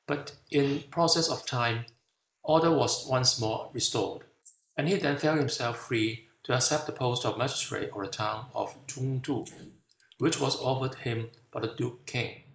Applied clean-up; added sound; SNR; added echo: neural mask model Resemble Enhance denoiser.